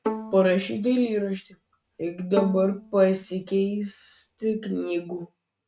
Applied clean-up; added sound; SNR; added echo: neural mask model RNNoise.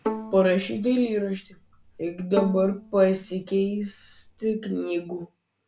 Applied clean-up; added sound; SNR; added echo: none; Bowed string instrument; 11 dB; none.